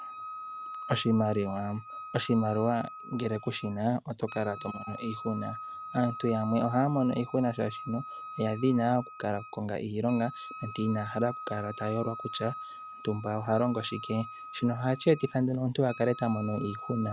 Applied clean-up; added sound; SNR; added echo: none; Wind instrument, woodwind instrument; 13 dB; none.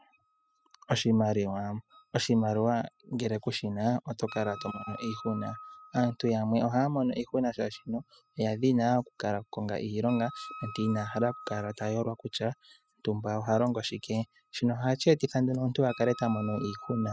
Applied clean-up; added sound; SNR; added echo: classical method spectral subtraction.